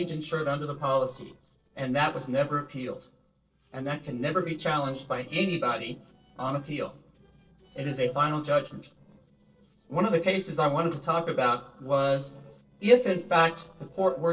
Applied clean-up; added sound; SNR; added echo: neural separator model SepFormer DNS4.